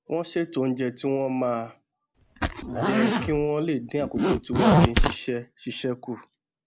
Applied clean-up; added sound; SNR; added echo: none; Zipper (clothing); -5 dB; none.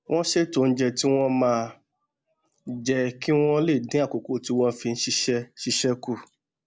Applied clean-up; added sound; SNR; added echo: none; none; none; none.